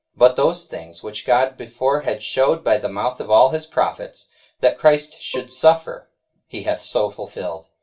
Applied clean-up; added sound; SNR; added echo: none; Bowed string instrument; 15 dB; reverberation time 0.2 s.